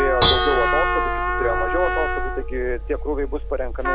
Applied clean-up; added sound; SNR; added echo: none; Dishes, pots, and pans / Bell + Trumpet; -3 dB; none.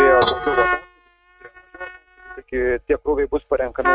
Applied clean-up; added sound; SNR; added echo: neural mask model RNNoise.